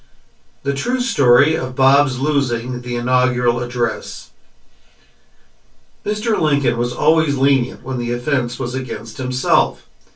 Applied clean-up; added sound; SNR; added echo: none; none; none; reverberation time 0.1 s.